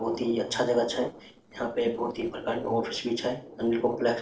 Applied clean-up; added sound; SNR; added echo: neural separator model SepFormer DNS4.